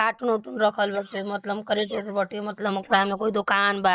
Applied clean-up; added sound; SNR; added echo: neural mask model Resemble Enhance denoiser.